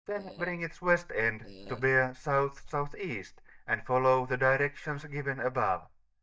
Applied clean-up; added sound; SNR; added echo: neural mask model DeepFilterNet 3.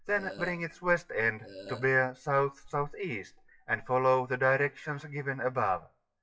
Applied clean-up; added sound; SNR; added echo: classical method WPE with log-MMSE.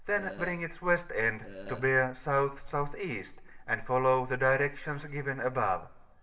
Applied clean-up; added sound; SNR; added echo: none; Burping, eructation; 14 dB; reverberation time 0.6 s.